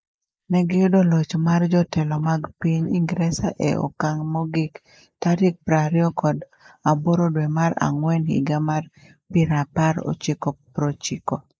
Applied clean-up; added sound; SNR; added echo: neural mask model Resemble Enhance denoiser.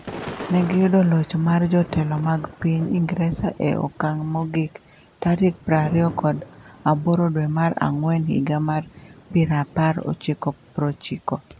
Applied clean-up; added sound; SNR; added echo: none; Thunder / Rain; 18 dB; none.